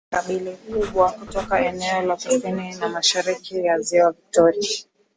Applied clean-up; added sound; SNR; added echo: none; Breathing; 13 dB; none.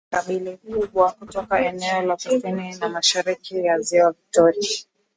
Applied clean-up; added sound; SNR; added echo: neural mask model RNNoise.